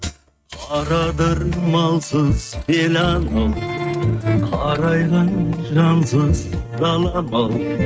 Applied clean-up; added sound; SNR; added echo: neural mask model RNNoise.